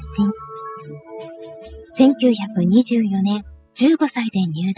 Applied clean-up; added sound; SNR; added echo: classical method spectral subtraction.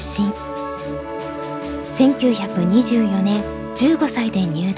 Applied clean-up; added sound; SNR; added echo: none; Wind instrument, woodwind instrument; 19 dB; none.